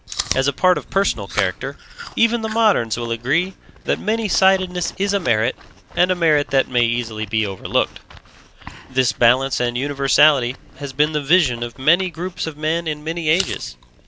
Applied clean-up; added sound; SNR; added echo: none; Chewing, mastication; 15 dB; none.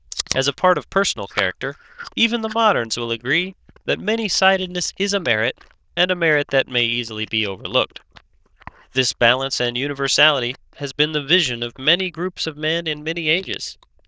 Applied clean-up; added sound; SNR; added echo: neural diffusion model UNIVERSE++.